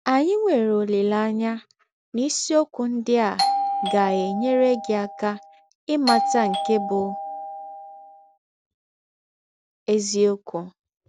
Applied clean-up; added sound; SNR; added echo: none; Doorbell; 3 dB; none.